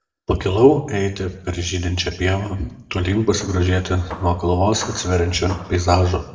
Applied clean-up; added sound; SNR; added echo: neural separator model SepFormer DNS4.